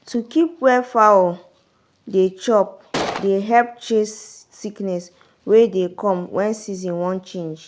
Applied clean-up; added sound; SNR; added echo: none; Gunshot, gunfire; 4 dB; none.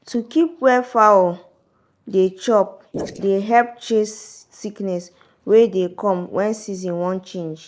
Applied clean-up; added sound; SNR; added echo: neural mask model Resemble Enhance denoiser.